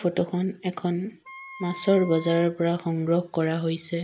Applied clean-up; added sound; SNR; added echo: none; Wind instrument, woodwind instrument; 17 dB; none.